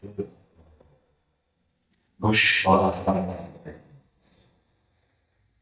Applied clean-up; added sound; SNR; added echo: neural mask model DeepFilterNet 3.